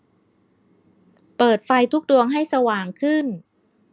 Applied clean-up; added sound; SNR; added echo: none; none; none; none.